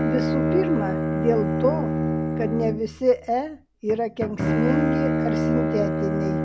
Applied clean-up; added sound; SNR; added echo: none; Bowed string instrument; -2 dB; none.